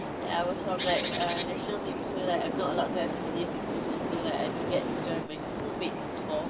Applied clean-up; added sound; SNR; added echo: none; Bird; -1 dB; reverberation time 2.0 s.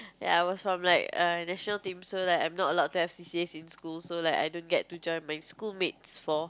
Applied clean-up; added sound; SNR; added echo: none; none; none; none.